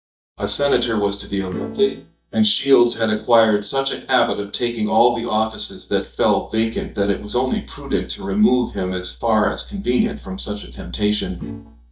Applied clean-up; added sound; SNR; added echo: neural mask model DeepFilterNet 3.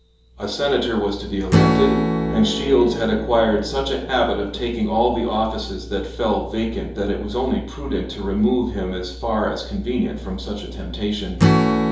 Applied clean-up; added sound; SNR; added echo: none; Strum; 3 dB; reverberation time 2.8 s.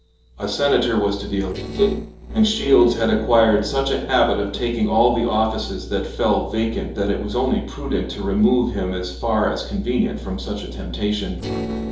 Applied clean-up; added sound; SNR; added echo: neural separator model SepFormer DNS4.